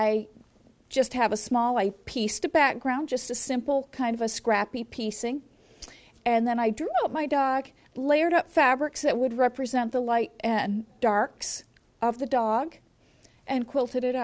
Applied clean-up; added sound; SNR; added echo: none; none; none; none.